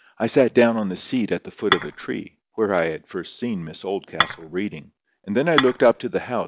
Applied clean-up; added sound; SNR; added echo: none; Dishes, pots, and pans / Chink, clink; 2 dB; none.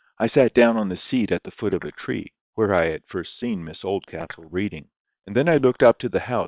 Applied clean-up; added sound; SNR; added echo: neural separator model SepFormer WHAM!.